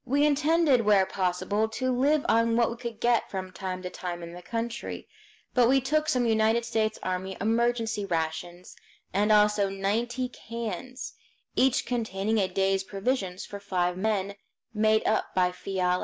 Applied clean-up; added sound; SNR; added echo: none; none; none; none.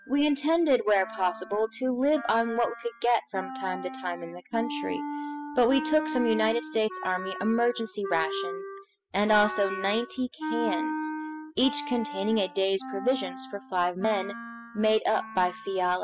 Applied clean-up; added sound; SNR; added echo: classical method spectral subtraction.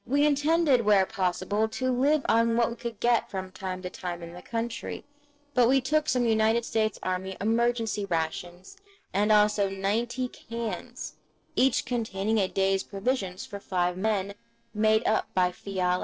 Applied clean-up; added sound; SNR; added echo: neural separator model SepFormer DNS4.